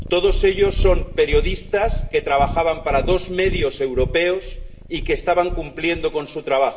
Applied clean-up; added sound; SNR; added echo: none; Purr; 5 dB; reverberation time 0.7 s.